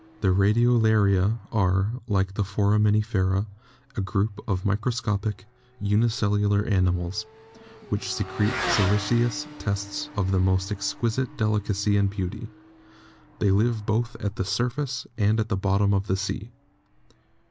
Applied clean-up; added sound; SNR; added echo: none; Motorcycle / Accelerating, revving, vroom; 17 dB; none.